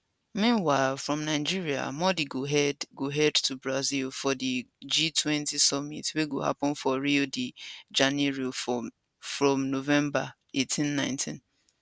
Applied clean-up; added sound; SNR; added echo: none; none; none; none.